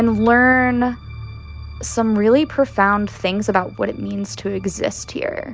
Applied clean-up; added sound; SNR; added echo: none; none; none; none.